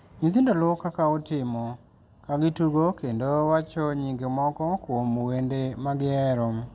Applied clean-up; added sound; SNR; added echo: none; none; none; none.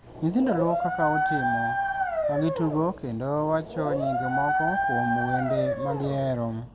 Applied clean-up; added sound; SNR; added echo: none; Dog; 0 dB; none.